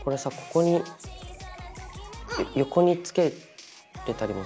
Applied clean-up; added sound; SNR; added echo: none; none; none; none.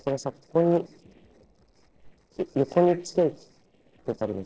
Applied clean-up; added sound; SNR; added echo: neural separator model SepFormer DNS4.